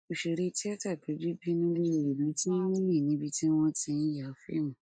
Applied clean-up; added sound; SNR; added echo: neural mask model Resemble Enhance denoiser.